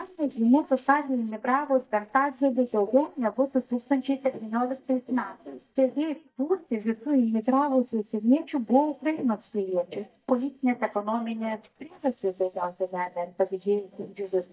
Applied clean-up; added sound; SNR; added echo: neural mask model DeepFilterNet 3.